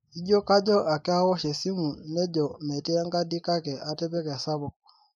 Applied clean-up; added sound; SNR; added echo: neural mask model Resemble Enhance denoiser.